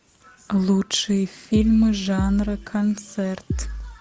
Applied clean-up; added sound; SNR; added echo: none; Bass drum; 5 dB; none.